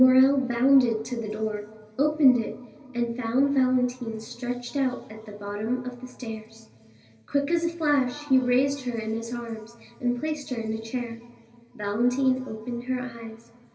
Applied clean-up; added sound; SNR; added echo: none; none; none; reverberation time 2.3 s.